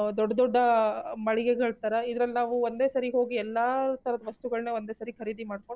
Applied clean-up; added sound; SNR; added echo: neural separator model SepFormer DNS4.